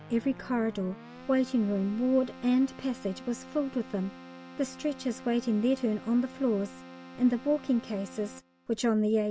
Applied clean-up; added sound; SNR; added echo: none; Keyboard (musical); 17 dB; none.